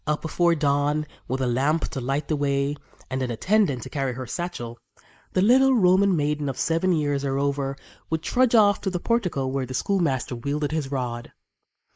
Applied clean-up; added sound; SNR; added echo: neural mask model Resemble Enhance denoiser.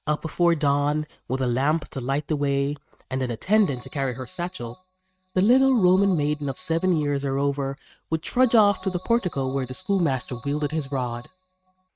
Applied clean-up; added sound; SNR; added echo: neural mask model RNNoise.